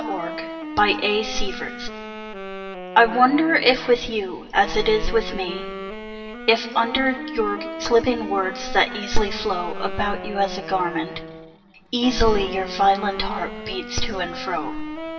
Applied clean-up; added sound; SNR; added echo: none; Wind instrument, woodwind instrument; 11 dB; reverberation time 2.0 s.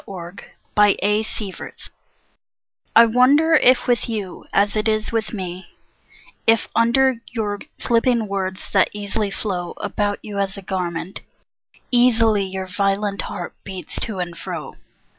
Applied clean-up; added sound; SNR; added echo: none; none; none; none.